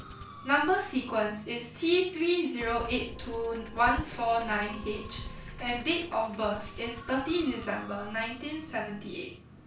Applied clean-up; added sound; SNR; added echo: none; Musical instrument; 13 dB; reverberation time 0.3 s.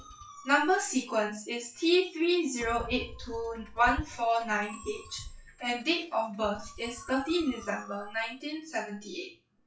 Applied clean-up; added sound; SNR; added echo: classical method WPE with log-MMSE.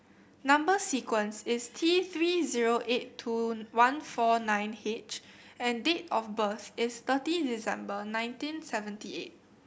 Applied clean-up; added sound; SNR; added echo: none; none; none; none.